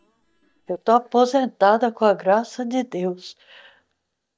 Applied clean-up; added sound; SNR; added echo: neural mask model DeepFilterNet 3.